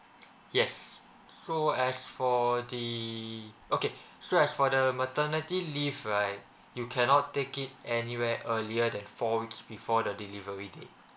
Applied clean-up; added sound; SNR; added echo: none; none; none; none.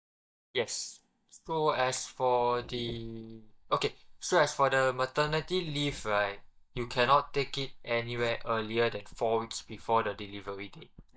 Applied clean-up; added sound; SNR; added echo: neural mask model DeepFilterNet 3.